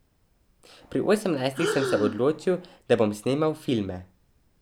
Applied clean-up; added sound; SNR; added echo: none; Breathing; 6 dB; none.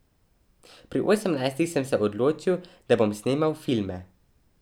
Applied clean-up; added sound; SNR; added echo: none; none; none; none.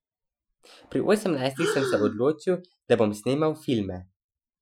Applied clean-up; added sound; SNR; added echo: classical method Wiener filter.